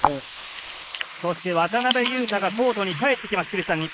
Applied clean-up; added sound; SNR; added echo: neural mask model Resemble Enhance denoiser.